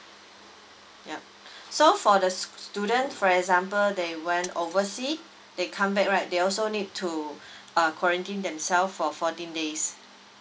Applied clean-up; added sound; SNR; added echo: none; Mechanisms; 18 dB; none.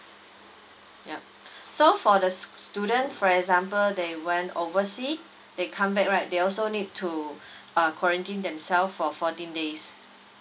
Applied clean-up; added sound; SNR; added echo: none; none; none; none.